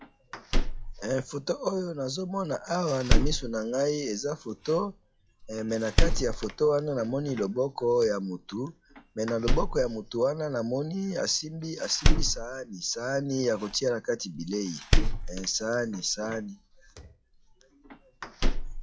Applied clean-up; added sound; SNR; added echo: classical method log-MMSE.